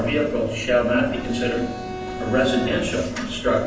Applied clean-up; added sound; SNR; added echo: none; Bowed string instrument; 11 dB; reverberation time 0.4 s.